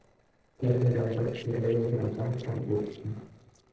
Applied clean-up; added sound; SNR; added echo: neural separator model SepFormer DNS4.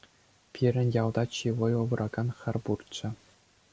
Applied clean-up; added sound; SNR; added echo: none; none; none; none.